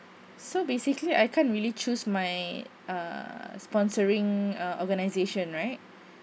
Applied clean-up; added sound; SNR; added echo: none; none; none; none.